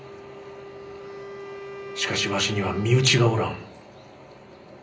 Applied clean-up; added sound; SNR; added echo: none; Wind instrument, woodwind instrument; 13 dB; reverberation time 0.5 s.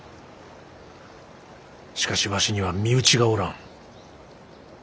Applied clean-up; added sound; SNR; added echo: none; none; none; none.